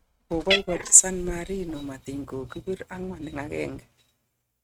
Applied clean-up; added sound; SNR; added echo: neural mask model RNNoise.